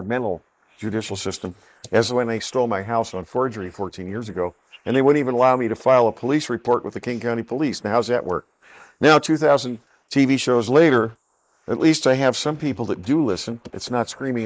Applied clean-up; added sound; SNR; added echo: neural mask model Resemble Enhance denoiser.